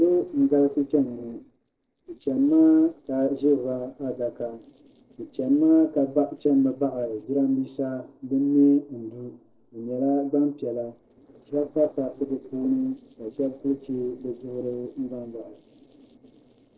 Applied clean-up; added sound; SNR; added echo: neural separator model SepFormer DNS4.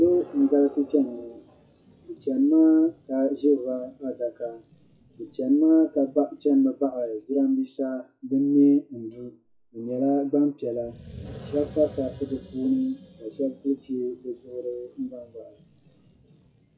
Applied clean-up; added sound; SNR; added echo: classical method WPE with log-MMSE.